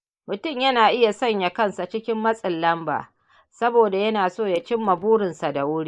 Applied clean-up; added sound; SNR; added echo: neural mask model Resemble Enhance denoiser.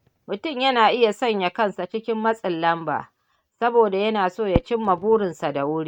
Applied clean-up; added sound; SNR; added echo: neural mask model RNNoise.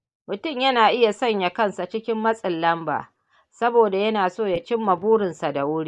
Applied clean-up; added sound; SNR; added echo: neural mask model DeepFilterNet 3.